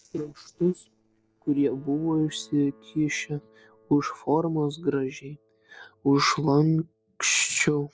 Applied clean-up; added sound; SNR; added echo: neural separator model SepFormer DNS4.